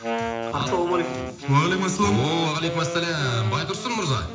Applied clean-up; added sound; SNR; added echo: none; Wind instrument, woodwind instrument; 7 dB; reverberation time 0.8 s.